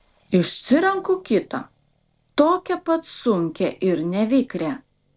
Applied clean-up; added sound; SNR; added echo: neural separator model SepFormer DNS4.